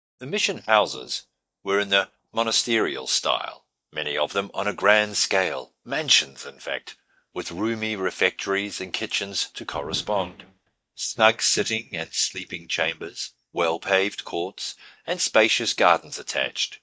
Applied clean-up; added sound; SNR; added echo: neural mask model DeepFilterNet 3.